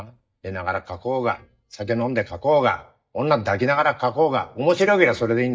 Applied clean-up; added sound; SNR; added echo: neural mask model DeepFilterNet 3.